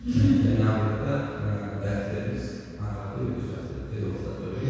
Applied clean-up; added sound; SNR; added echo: none; none; none; reverberation time 2.0 s.